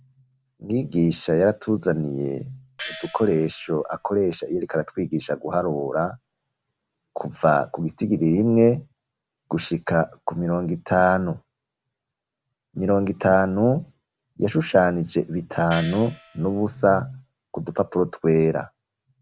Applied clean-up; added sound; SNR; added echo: none; Gong; 16 dB; none.